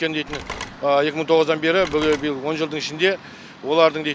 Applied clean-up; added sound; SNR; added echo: none; Telephone; 16 dB; none.